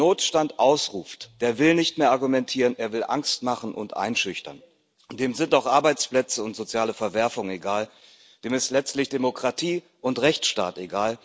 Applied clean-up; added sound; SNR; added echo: none; none; none; none.